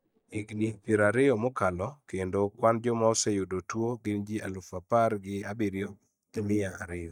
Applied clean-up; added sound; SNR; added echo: neural mask model DeepFilterNet 3.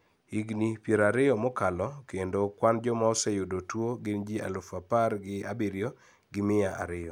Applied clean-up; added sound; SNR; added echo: none; none; none; none.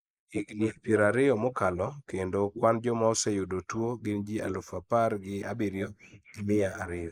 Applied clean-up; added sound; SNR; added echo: neural mask model Resemble Enhance denoiser.